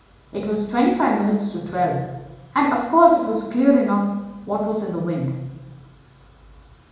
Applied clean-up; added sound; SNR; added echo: none; none; none; reverberation time 1.0 s.